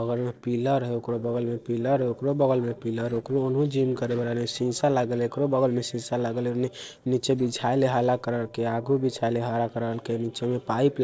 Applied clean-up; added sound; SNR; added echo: neural separator model SepFormer DNS4.